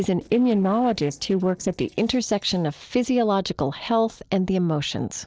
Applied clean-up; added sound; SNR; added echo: neural separator model SepFormer DNS4.